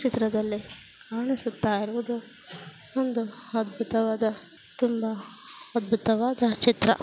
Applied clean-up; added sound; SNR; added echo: none; none; none; none.